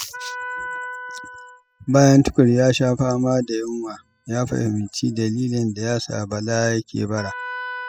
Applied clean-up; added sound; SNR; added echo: classical method spectral subtraction.